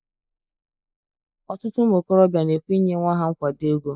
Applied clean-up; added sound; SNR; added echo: neural mask model Resemble Enhance denoiser.